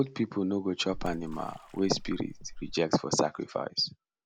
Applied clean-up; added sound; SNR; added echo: none; Splash, splatter; 10 dB; none.